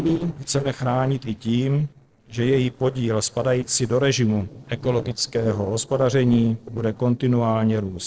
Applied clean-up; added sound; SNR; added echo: neural separator model SepFormer DNS4.